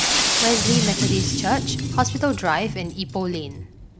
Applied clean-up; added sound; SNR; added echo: none; Shatter + Wild animals; -1 dB; none.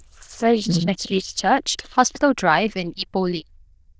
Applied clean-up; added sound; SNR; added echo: neural diffusion model UNIVERSE++.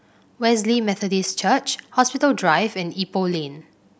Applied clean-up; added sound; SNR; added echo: none; none; none; none.